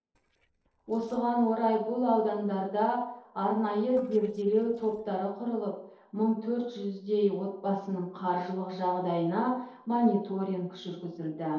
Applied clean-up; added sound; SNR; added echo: neural separator model SepFormer DNS4.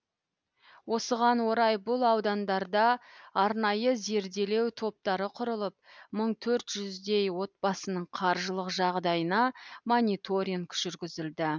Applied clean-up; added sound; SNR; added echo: none; none; none; none.